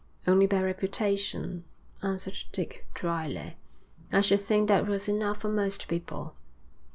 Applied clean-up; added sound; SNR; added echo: none; none; none; none.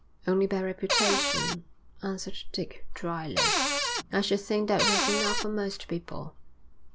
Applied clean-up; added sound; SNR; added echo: none; Cupboard open or close; -4 dB; none.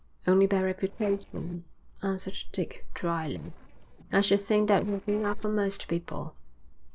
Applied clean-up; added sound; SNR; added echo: neural separator model SepFormer DNS4.